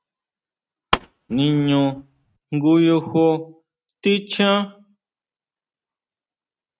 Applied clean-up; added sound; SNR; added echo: neural mask model RNNoise.